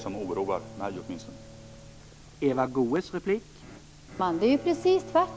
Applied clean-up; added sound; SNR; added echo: none; Bowed string instrument; 18 dB; none.